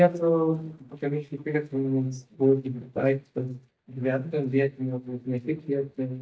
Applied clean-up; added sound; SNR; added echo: neural mask model DeepFilterNet 3.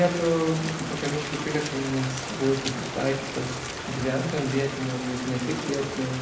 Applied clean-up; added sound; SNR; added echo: none; Rain; 6 dB; reverberation time 0.7 s.